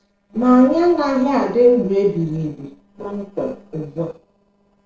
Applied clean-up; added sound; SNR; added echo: neural separator model SepFormer DNS4.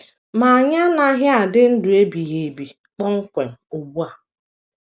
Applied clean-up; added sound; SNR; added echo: none; none; none; none.